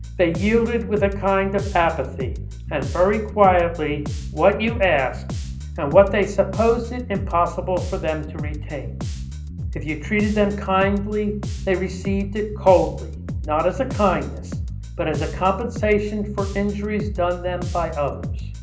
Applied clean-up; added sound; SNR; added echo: none; Bass guitar; 7 dB; reverberation time 0.5 s.